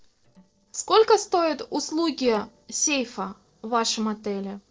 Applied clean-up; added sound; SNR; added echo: neural separator model SepFormer DNS4.